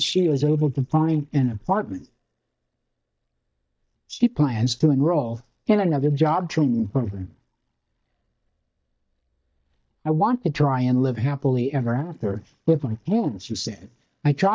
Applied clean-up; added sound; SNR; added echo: neural mask model DeepFilterNet 3.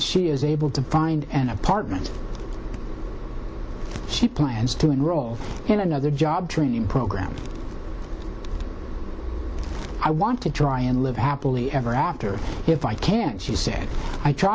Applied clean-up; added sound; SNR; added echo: none; none; none; none.